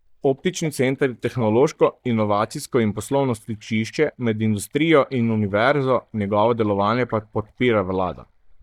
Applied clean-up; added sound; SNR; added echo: neural mask model DeepFilterNet 3.